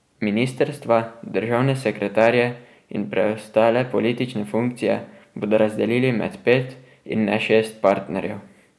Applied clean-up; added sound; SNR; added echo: none; none; none; none.